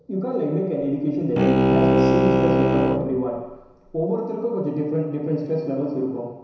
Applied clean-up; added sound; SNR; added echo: none; Bowed string instrument; -4 dB; reverberation time 1.0 s.